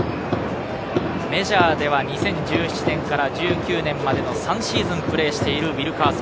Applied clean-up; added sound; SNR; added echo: none; none; none; none.